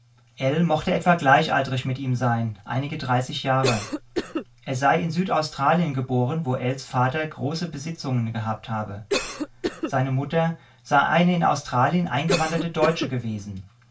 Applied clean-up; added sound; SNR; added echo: none; Cough; 9 dB; reverberation time 0.2 s.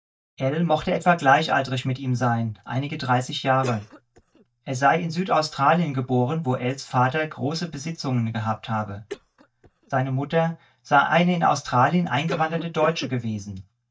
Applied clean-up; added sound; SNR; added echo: neural mask model DeepFilterNet 3.